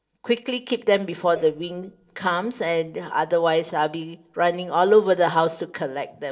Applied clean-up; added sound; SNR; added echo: neural separator model SepFormer DNS4.